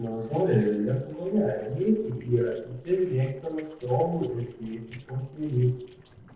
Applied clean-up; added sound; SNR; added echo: neural separator model SepFormer DNS4.